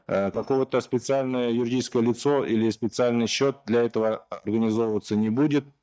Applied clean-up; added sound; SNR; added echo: neural mask model DeepFilterNet 3.